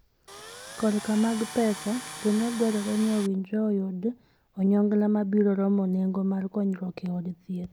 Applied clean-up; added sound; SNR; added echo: none; Tools; 13 dB; none.